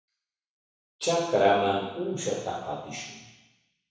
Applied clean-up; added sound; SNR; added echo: none; none; none; reverberation time 1.0 s.